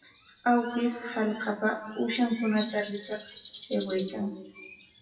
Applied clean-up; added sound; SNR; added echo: classical method WPE with log-MMSE.